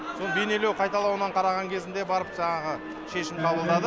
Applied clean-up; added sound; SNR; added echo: none; none; none; none.